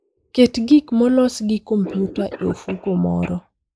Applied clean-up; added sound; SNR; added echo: neural mask model Resemble Enhance denoiser.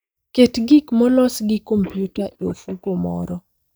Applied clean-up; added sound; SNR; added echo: neural mask model DeepFilterNet 3.